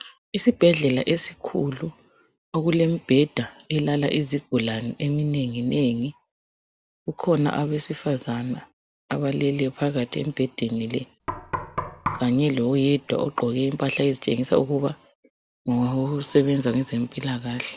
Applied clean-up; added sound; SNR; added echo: none; Knock; 9 dB; none.